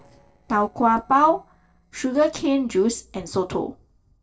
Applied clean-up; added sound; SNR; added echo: neural separator model SepFormer DNS4.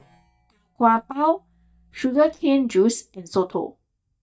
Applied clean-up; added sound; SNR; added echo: neural mask model DeepFilterNet 3.